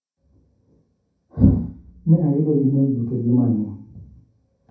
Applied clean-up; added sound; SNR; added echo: none; none; none; reverberation time 0.6 s.